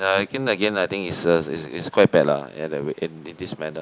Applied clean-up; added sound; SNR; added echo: none; none; none; none.